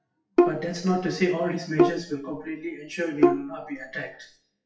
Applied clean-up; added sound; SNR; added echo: classical method WPE with log-MMSE.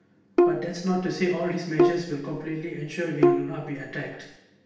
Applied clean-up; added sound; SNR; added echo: none; Bowed string instrument; -4 dB; reverberation time 0.9 s.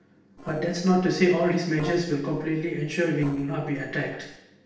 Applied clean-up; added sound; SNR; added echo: neural separator model SepFormer DNS4.